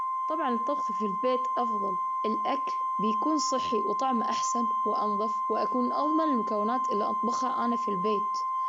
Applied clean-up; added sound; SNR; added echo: none; Organ; -3 dB; none.